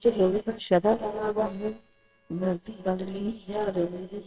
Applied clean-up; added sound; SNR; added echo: neural separator model SepFormer WHAMR!.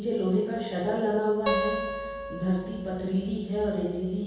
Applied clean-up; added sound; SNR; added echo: none; Acoustic guitar; 6 dB; reverberation time 1.2 s.